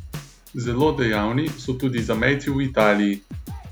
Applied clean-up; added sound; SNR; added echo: none; Drum kit; 13 dB; none.